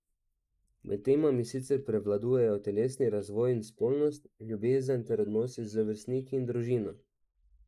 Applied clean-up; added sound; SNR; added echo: neural mask model Resemble Enhance denoiser.